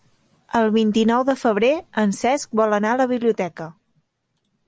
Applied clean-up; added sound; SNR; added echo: none; none; none; none.